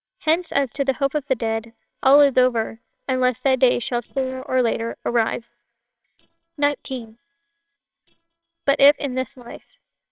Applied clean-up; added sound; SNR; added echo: neural separator model SepFormer WHAMR!.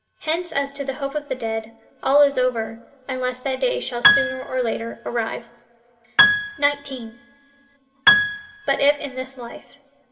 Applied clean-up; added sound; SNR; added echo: none; Piano; -2 dB; reverberation time 1.9 s.